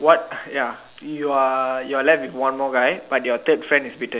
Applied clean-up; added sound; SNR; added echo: none; none; none; none.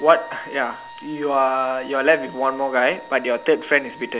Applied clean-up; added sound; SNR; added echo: none; Wind instrument, woodwind instrument; 19 dB; none.